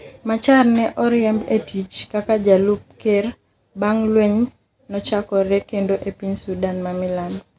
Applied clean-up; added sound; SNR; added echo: none; none; none; none.